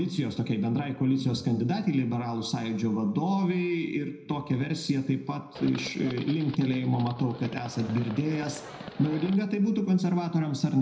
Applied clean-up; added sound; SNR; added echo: none; Livestock, farm animals, working animals; 16 dB; reverberation time 0.7 s.